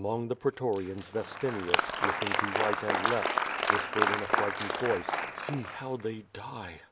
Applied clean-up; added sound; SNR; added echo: none; Applause; -2 dB; none.